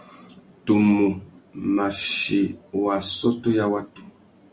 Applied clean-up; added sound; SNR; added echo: none; none; none; none.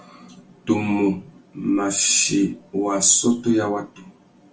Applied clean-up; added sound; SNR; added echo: none; none; none; reverberation time 0.2 s.